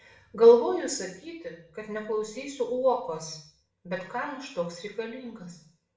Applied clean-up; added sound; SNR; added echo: none; none; none; reverberation time 0.5 s.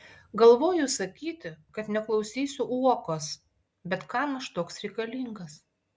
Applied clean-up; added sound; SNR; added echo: none; none; none; none.